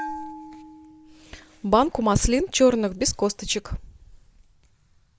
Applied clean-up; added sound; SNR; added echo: none; Bell; 18 dB; none.